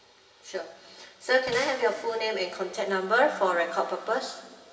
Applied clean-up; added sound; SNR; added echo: none; Shatter; 18 dB; reverberation time 2.8 s.